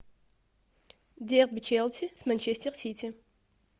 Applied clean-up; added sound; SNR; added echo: none; none; none; none.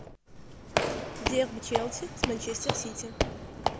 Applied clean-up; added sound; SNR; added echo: none; Squeak / Walk, footsteps; -3 dB; none.